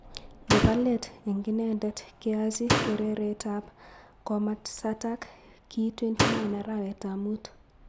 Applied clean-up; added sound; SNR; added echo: none; Slam; 0 dB; none.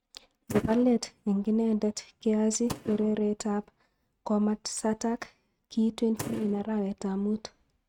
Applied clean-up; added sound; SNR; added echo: neural mask model RNNoise.